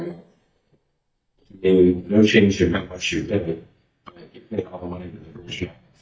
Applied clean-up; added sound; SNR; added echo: neural mask model DeepFilterNet 3.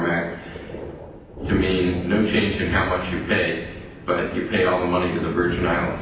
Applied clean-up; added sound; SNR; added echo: none; Thunder; 10 dB; reverberation time 0.9 s.